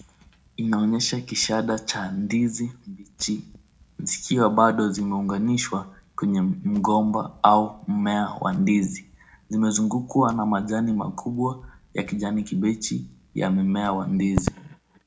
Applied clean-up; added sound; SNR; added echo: none; Crackle; 18 dB; reverberation time 0.3 s.